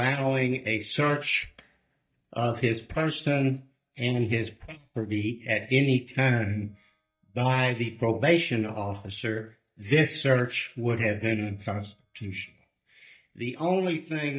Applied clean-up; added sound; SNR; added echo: neural mask model DeepFilterNet 3.